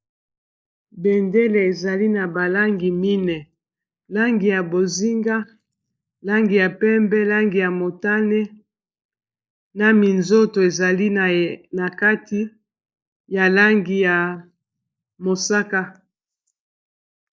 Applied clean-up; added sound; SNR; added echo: neural mask model Resemble Enhance denoiser.